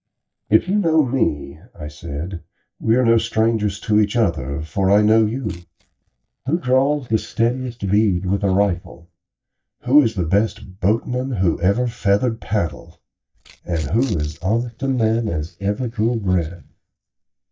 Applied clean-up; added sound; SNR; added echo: neural mask model DeepFilterNet 3.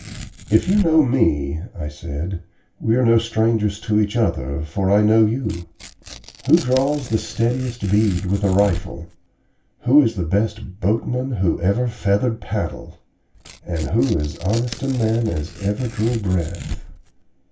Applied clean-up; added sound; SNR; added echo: none; Tearing; 16 dB; reverberation time 0.2 s.